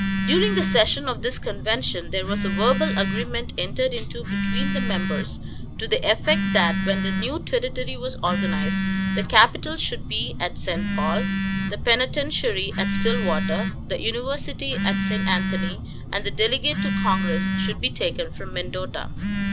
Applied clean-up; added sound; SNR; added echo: none; Telephone; 0 dB; none.